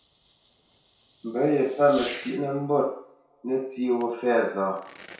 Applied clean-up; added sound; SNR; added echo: none; Fireworks; 17 dB; reverberation time 0.6 s.